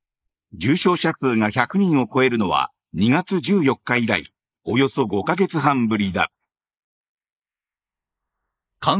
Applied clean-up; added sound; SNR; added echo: neural mask model Resemble Enhance denoiser.